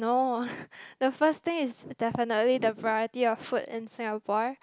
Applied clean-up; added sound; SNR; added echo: none; none; none; none.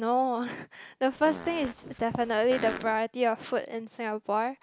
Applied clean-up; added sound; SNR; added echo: none; Fart; 12 dB; none.